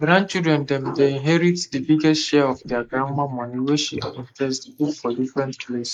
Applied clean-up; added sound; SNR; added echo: neural mask model Resemble Enhance denoiser.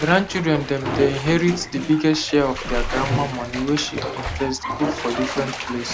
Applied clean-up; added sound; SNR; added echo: none; Bathtub (filling or washing); 5 dB; none.